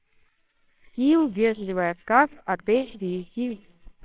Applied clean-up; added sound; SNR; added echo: neural separator model SepFormer WHAMR!.